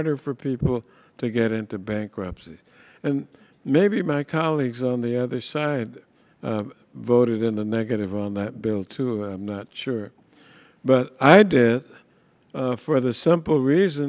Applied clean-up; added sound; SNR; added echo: none; none; none; none.